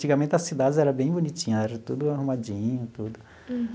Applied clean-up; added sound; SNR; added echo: none; none; none; none.